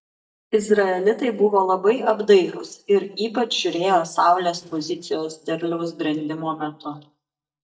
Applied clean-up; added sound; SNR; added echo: neural mask model DeepFilterNet 3.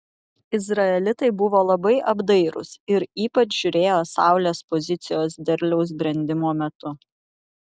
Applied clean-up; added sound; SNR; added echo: none; none; none; none.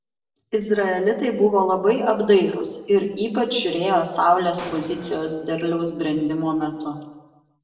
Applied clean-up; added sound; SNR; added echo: neural separator model SepFormer DNS4.